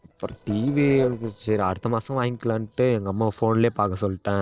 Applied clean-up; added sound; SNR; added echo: neural separator model SepFormer DNS4.